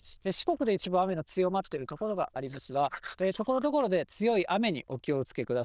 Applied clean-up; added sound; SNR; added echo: neural diffusion model UNIVERSE++.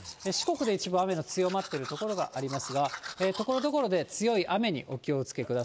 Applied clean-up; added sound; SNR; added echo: none; Domestic sounds, home sounds; 15 dB; none.